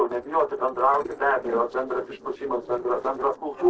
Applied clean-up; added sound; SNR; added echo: neural separator model SepFormer DNS4.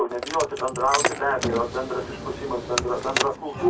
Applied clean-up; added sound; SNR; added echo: none; Car; 4 dB; reverberation time 0.2 s.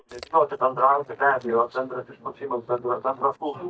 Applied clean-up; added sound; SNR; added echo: neural mask model DeepFilterNet 3.